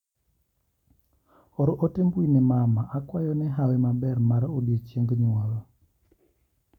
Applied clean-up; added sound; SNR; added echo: none; none; none; none.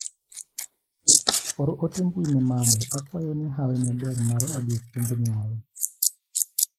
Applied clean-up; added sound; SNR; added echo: neural mask model Resemble Enhance denoiser.